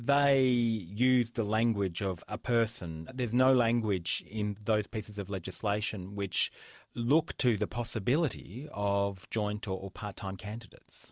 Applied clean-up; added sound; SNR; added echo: none; none; none; none.